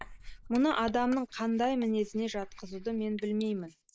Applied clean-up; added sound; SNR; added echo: neural mask model Resemble Enhance denoiser.